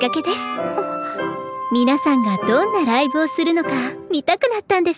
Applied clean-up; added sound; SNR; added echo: none; none; none; none.